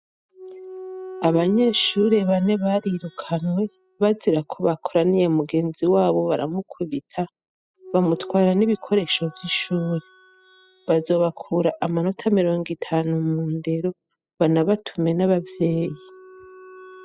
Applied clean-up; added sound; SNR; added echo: classical method spectral subtraction.